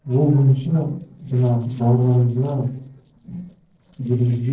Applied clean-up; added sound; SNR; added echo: neural separator model SepFormer DNS4.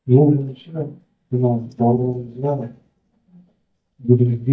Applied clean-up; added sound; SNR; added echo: neural mask model DeepFilterNet 3.